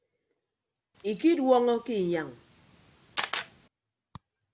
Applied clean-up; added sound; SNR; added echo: none; Camera; 10 dB; none.